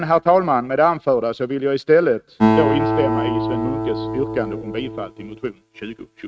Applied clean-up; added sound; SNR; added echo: neural mask model RNNoise.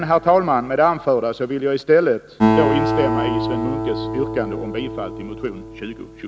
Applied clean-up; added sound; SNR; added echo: none; Acoustic guitar; 3 dB; none.